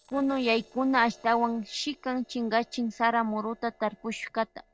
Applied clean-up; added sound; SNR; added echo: neural separator model SepFormer DNS4.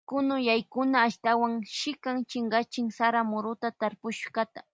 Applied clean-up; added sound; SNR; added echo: none; none; none; none.